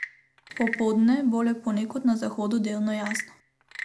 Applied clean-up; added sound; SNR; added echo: none; Wood / Percussion / Frog; 14 dB; none.